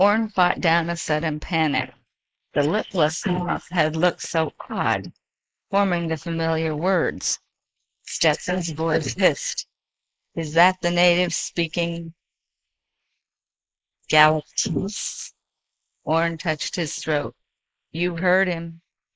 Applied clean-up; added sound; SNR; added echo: neural mask model Resemble Enhance denoiser.